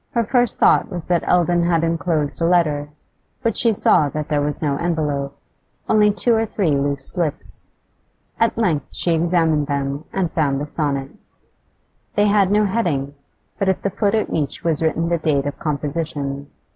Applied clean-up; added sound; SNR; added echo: none; none; none; none.